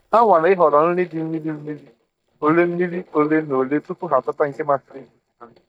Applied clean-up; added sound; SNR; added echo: neural mask model DeepFilterNet 3.